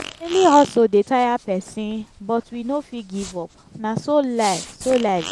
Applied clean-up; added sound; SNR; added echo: none; Fart; 16 dB; none.